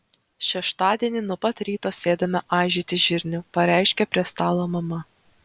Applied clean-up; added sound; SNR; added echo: none; none; none; none.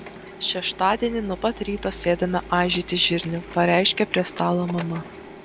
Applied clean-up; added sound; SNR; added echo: none; Printer; 15 dB; none.